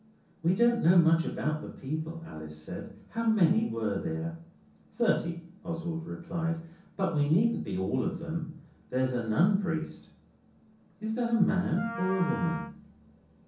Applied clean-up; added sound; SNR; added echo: none; Wind instrument, woodwind instrument; 10 dB; reverberation time 0.6 s.